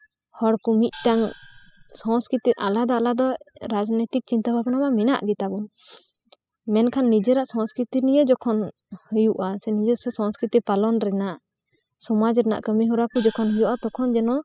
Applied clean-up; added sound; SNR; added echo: classical method spectral subtraction.